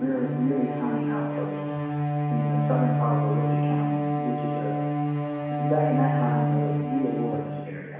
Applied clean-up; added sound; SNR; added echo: none; Bowed string instrument; -4 dB; reverberation time 1.1 s.